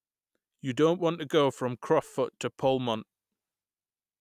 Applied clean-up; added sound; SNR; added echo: none; none; none; none.